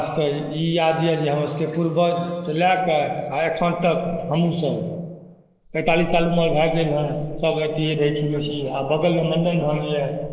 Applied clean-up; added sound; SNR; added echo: neural mask model Resemble Enhance denoiser.